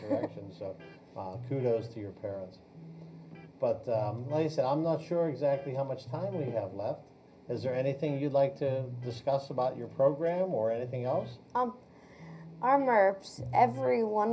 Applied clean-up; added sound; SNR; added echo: none; Electric guitar; 15 dB; reverberation time 0.4 s.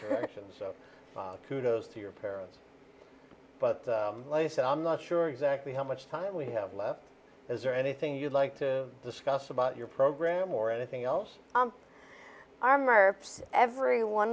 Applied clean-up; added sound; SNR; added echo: none; none; none; none.